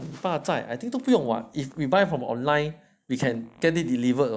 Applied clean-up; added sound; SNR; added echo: none; Brass instrument; 14 dB; none.